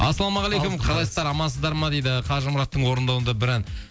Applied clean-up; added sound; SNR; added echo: none; none; none; none.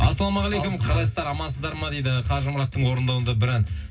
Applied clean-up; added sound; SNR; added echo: none; none; none; reverberation time 0.4 s.